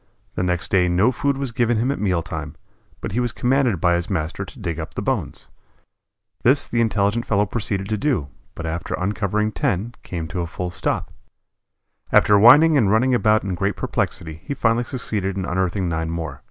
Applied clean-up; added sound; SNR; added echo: none; none; none; none.